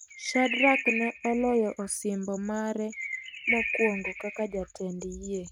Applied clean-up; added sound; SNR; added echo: neural mask model RNNoise.